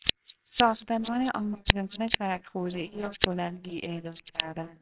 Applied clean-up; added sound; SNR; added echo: neural separator model SepFormer WHAMR!.